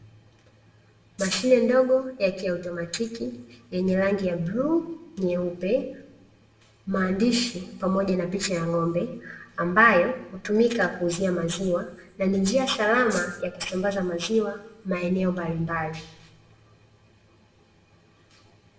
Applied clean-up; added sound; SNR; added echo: none; Rattle (instrument); 13 dB; reverberation time 0.6 s.